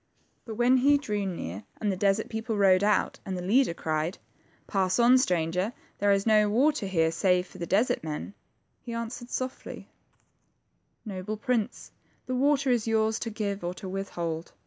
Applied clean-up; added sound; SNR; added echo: none; none; none; none.